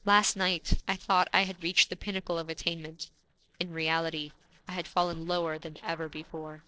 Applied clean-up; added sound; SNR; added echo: neural separator model SepFormer DNS4.